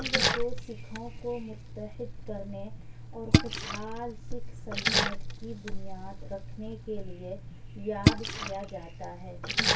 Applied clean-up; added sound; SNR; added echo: none; Splash, splatter; -3 dB; reverberation time 0.2 s.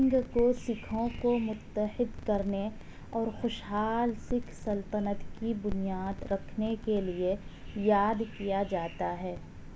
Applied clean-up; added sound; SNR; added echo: none; none; none; none.